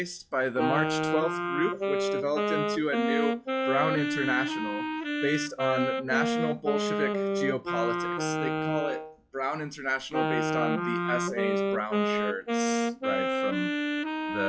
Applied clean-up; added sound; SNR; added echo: classical method log-MMSE.